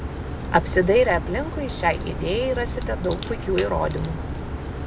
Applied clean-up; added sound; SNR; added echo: none; Crack; 5 dB; none.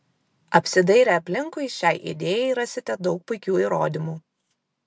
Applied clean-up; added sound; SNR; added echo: none; none; none; none.